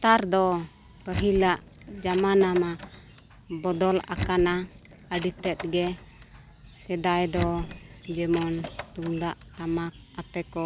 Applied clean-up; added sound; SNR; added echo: none; Door; 12 dB; none.